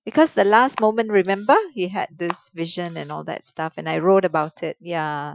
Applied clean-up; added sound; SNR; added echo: classical method Wiener filter.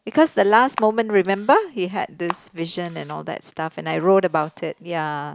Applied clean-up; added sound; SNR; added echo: none; Camera; 17 dB; none.